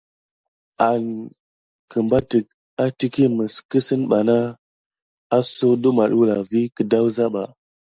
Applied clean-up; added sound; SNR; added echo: none; none; none; none.